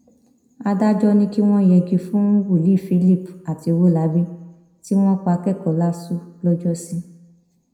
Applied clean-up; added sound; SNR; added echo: none; none; none; reverberation time 0.7 s.